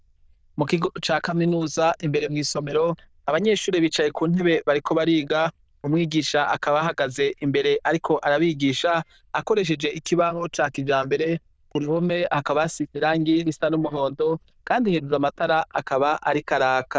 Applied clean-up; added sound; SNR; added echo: neural diffusion model UNIVERSE++.